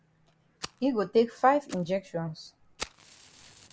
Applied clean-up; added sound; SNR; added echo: none; Fire; 18 dB; none.